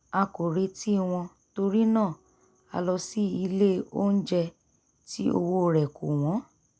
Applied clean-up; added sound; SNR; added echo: none; none; none; none.